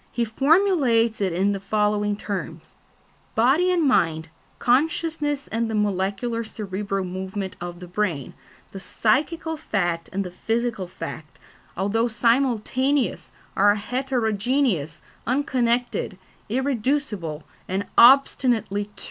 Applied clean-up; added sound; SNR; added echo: none; none; none; none.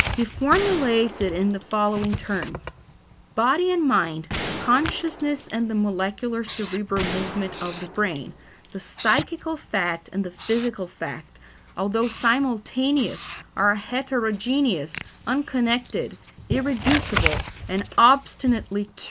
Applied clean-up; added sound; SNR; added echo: none; Gunshot, gunfire + Writing; 9 dB; none.